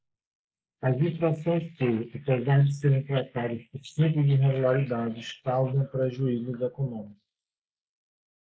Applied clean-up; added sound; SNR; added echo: neural mask model Resemble Enhance denoiser.